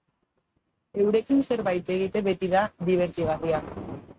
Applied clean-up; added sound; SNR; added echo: neural mask model RNNoise.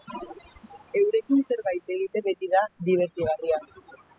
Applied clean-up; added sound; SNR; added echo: classical method spectral subtraction.